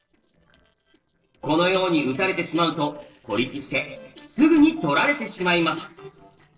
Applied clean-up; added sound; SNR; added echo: neural separator model SepFormer DNS4.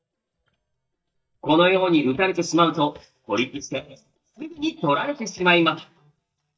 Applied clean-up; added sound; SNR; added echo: neural mask model DeepFilterNet 3.